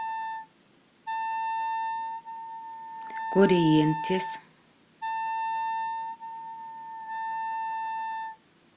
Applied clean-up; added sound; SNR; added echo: none; Wind instrument, woodwind instrument; 2 dB; none.